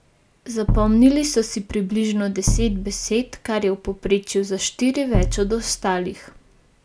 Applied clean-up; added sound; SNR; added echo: none; Bass drum; 2 dB; none.